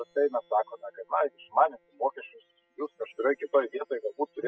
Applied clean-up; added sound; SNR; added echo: classical method spectral subtraction.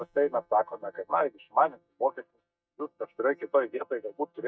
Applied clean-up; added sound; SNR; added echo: neural mask model DeepFilterNet 3.